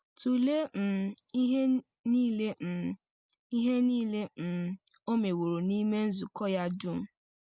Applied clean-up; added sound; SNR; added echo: none; none; none; none.